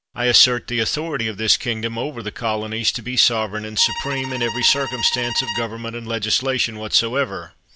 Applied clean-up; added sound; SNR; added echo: none; Bowed string instrument; 8 dB; none.